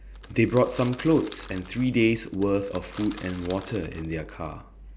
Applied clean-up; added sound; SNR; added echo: none; Crackle / Crushing; 19 dB; none.